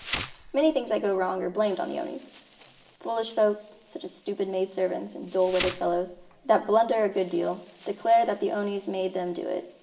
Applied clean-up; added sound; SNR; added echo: none; Insect; 17 dB; reverberation time 1.4 s.